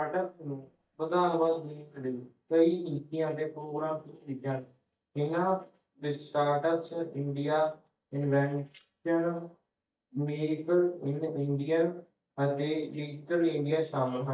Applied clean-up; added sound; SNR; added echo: neural mask model DeepFilterNet 3.